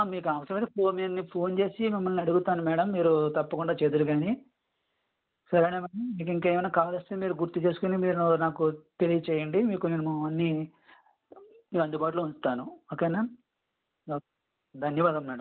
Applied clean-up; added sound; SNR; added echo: none; none; none; none.